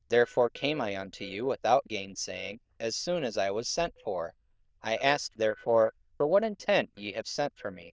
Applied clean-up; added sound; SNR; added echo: neural diffusion model UNIVERSE++.